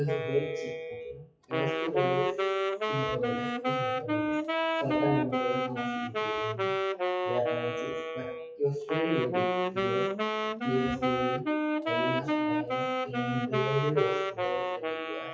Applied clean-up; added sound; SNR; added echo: classical method WPE with log-MMSE.